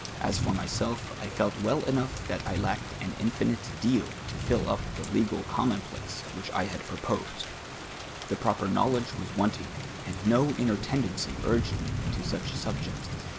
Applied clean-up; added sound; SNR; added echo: none; Thunder / Rain; 5 dB; none.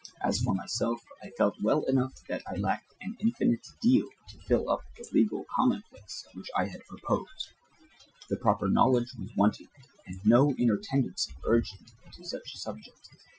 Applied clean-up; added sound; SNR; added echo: classical method Wiener filter.